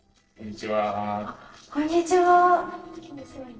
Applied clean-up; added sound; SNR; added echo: neural separator model SepFormer DNS4.